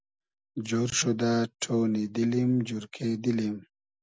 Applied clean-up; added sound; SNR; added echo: none; none; none; none.